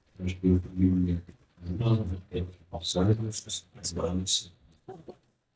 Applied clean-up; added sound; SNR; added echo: neural mask model DeepFilterNet 3.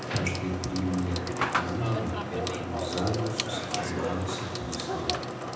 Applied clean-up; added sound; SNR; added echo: none; Sink (filling or washing) / Water tap, faucet / Water; -1 dB; reverberation time 0.9 s.